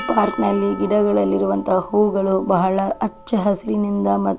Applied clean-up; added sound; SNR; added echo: none; Percussion; 18 dB; none.